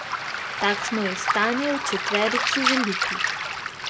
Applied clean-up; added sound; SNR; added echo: none; Waves, surf; -1 dB; none.